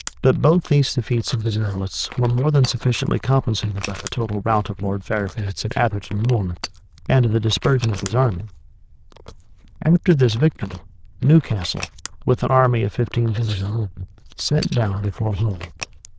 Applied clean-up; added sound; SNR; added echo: neural diffusion model UNIVERSE++.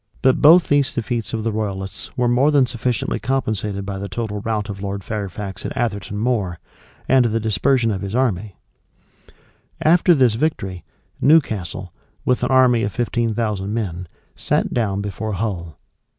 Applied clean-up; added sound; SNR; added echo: none; none; none; none.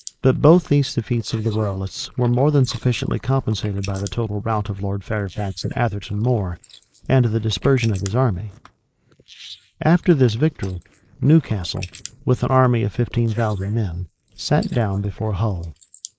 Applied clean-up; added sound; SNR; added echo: neural mask model Resemble Enhance denoiser.